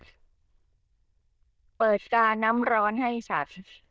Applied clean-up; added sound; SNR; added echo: neural diffusion model UNIVERSE++.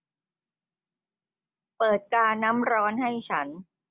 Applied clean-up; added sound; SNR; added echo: none; none; none; none.